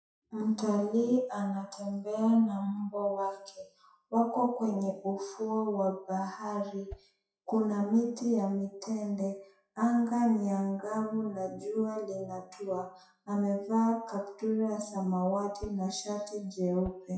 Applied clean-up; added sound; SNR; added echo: classical method WPE with log-MMSE.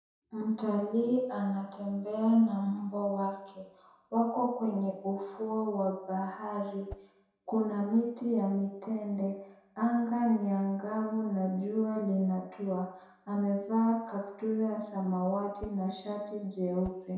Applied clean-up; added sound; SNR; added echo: none; Whoosh, swoosh, swish; 15 dB; reverberation time 0.7 s.